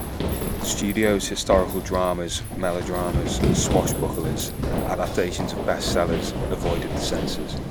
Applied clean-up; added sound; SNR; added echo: none; Run; 0 dB; none.